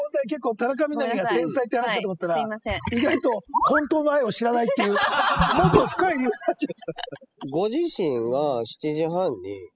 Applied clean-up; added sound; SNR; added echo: classical method spectral subtraction.